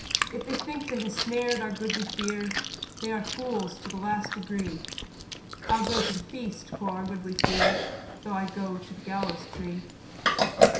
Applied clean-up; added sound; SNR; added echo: none; Chewing, mastication; -1 dB; reverberation time 0.7 s.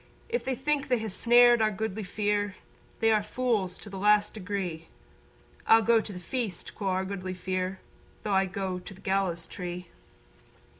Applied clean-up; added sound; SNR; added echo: none; none; none; none.